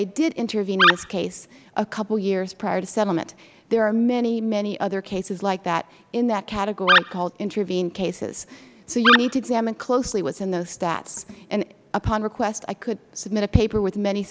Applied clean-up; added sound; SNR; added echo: none; Animal; -2 dB; none.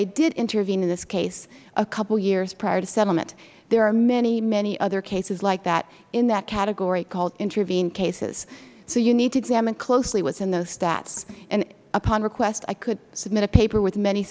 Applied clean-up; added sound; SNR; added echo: none; none; none; none.